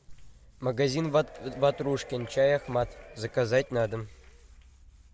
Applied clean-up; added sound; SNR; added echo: none; Applause / Crowd / Cheering; 20 dB; none.